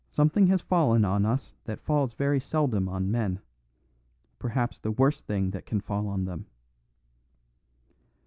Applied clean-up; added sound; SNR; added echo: none; none; none; none.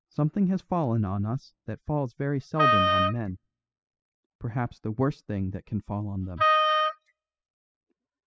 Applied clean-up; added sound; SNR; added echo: classical method spectral subtraction.